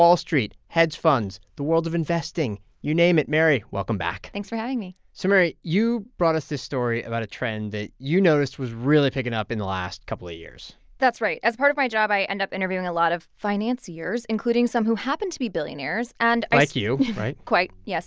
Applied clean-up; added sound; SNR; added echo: none; none; none; none.